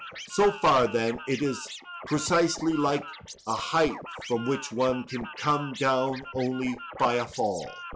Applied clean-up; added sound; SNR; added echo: classical method log-MMSE.